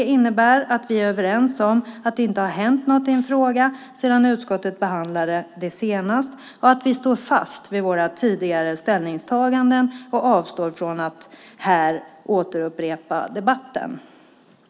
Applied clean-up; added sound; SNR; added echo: none; none; none; none.